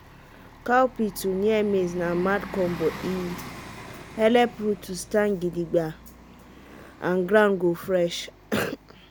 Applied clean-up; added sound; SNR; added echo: none; Bus; 16 dB; none.